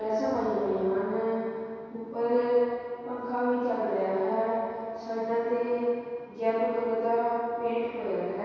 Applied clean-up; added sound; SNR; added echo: none; none; none; reverberation time 2.2 s.